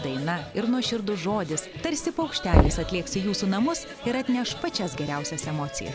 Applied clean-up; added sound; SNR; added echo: none; Knock; 0 dB; none.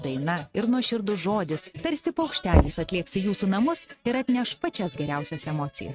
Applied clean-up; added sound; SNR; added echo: neural mask model RNNoise.